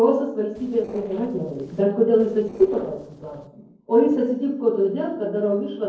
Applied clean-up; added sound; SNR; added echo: neural separator model SepFormer DNS4.